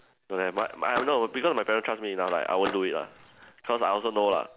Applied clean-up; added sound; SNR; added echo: none; Skateboard; 12 dB; none.